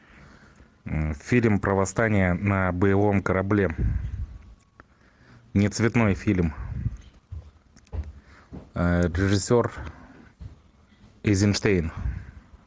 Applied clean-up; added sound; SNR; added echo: none; none; none; none.